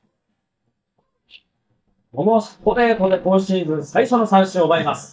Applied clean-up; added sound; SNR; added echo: neural mask model DeepFilterNet 3.